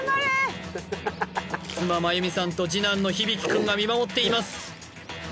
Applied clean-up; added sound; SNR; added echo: none; Bowed string instrument + Thunder / Rain; 17 dB; none.